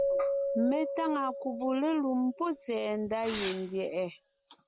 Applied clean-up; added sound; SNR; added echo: none; Keyboard (musical) + Fireworks; 4 dB; none.